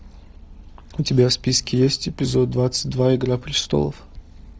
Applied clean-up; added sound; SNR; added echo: none; none; none; none.